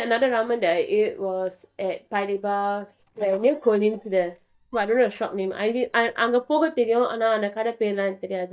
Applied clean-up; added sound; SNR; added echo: neural mask model DeepFilterNet 3.